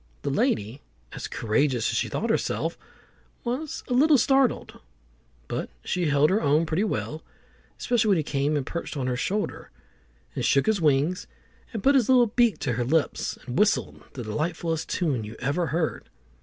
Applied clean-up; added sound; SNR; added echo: none; none; none; none.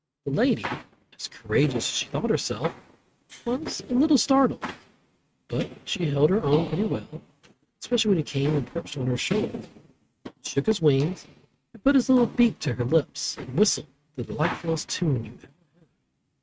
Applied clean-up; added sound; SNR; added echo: neural mask model RNNoise.